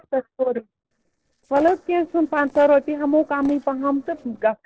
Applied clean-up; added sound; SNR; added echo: neural separator model SepFormer DNS4.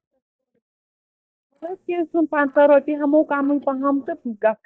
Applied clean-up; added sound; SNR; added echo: neural mask model DeepFilterNet 3.